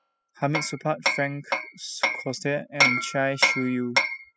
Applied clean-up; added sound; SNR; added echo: classical method spectral subtraction.